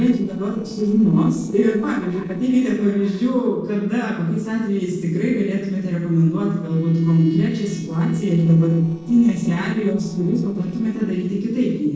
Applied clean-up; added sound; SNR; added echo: neural separator model SepFormer DNS4.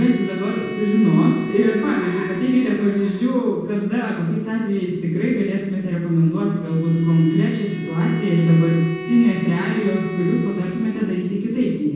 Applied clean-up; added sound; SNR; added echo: none; Bowed string instrument; 14 dB; reverberation time 1.1 s.